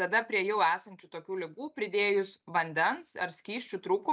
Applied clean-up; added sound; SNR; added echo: none; none; none; none.